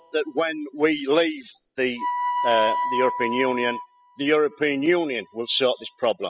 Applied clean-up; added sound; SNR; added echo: classical method spectral subtraction.